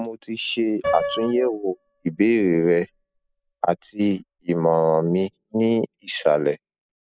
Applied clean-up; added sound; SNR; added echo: classical method spectral subtraction.